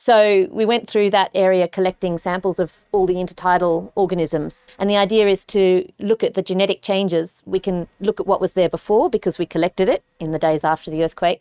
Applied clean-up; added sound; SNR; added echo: neural mask model RNNoise.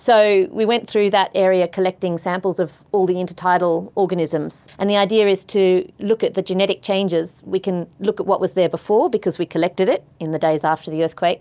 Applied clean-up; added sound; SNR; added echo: none; none; none; none.